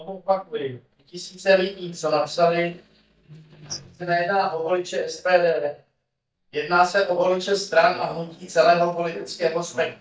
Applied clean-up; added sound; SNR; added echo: neural mask model DeepFilterNet 3.